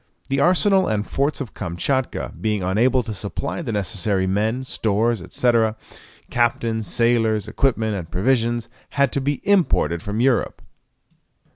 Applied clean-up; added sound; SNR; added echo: none; none; none; none.